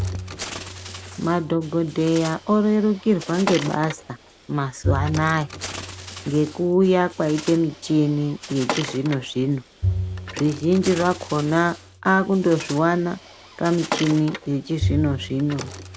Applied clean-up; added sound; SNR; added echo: none; Bird + Bowed string instrument; 9 dB; none.